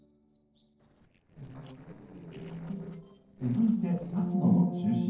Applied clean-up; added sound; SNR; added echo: neural separator model SepFormer DNS4.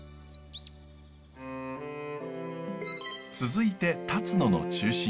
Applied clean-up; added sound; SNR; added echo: none; none; none; none.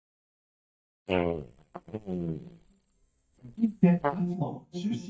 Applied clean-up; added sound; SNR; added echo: neural mask model DeepFilterNet 3.